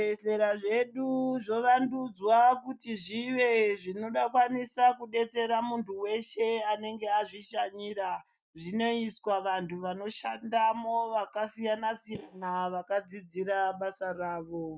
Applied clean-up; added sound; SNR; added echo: neural mask model DeepFilterNet 3.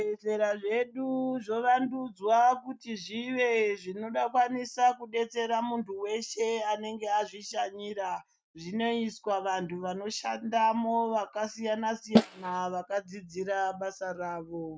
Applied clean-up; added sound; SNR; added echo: neural mask model RNNoise.